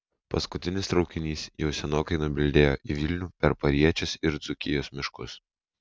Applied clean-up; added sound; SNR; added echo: none; none; none; none.